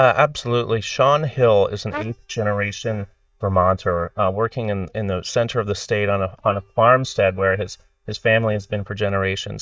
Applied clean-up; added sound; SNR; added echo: neural mask model DeepFilterNet 3.